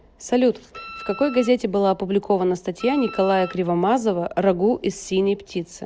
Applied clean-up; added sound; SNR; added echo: none; Wind instrument, woodwind instrument; 16 dB; none.